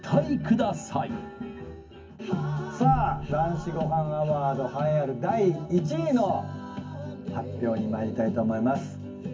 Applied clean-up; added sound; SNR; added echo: none; Boom; 16 dB; reverberation time 0.3 s.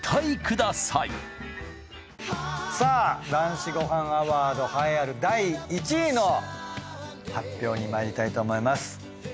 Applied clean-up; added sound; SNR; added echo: none; none; none; none.